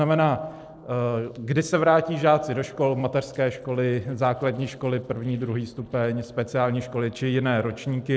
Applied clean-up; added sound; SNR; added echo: neural separator model SepFormer DNS4.